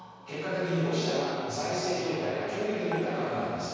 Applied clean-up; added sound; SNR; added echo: none; Dishes, pots, and pans; 15 dB; reverberation time 2.2 s.